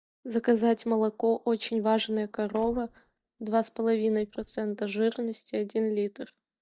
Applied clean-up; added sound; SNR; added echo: neural mask model DeepFilterNet 3.